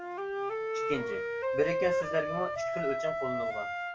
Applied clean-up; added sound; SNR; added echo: none; Wind instrument, woodwind instrument; -3 dB; reverberation time 0.2 s.